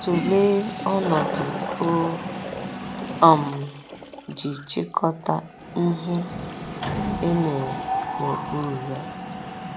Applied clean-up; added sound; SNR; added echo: none; Mechanisms + Toilet flush; 6 dB; none.